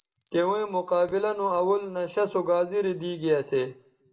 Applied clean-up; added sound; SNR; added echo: none; Chime; 10 dB; reverberation time 0.3 s.